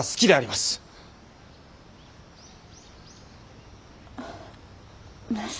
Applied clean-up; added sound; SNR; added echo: none; none; none; none.